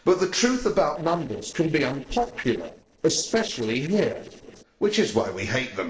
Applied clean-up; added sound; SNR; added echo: neural separator model SepFormer DNS4.